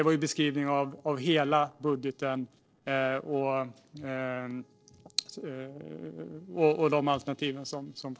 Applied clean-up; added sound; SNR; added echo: neural separator model SepFormer DNS4.